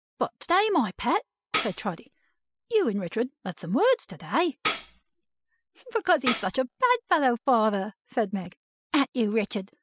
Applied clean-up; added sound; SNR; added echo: classical method spectral subtraction.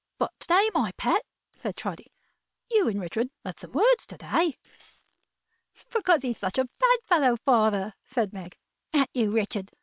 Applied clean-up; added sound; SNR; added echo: neural separator model SepFormer WHAM!.